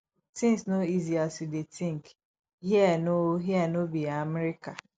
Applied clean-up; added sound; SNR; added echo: none; none; none; none.